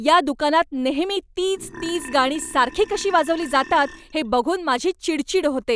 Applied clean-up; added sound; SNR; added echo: none; Burping, eructation; 18 dB; none.